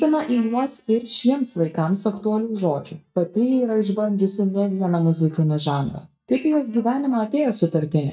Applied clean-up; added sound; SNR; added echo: neural mask model DeepFilterNet 3.